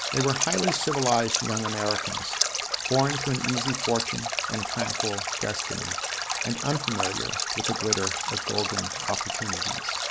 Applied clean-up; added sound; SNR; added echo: none; Stream; -1 dB; none.